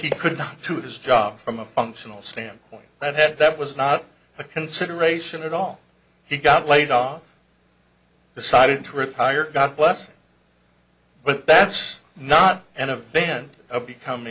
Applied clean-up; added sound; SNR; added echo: none; none; none; none.